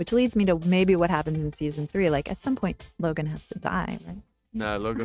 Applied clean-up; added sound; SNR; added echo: neural mask model RNNoise.